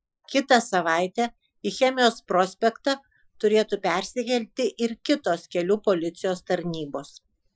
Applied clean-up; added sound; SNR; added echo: classical method Wiener filter.